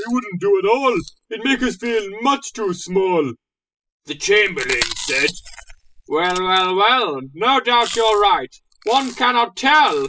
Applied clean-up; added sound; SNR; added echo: classical method spectral subtraction.